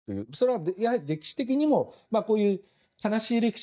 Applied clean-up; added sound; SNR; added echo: neural mask model DeepFilterNet 3.